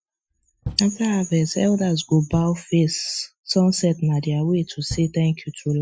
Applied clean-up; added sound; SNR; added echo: classical method Wiener filter.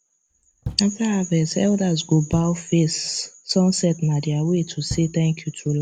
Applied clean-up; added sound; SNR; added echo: none; Knock; 15 dB; none.